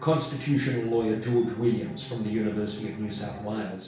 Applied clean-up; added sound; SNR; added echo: none; Bowed string instrument; 17 dB; reverberation time 0.6 s.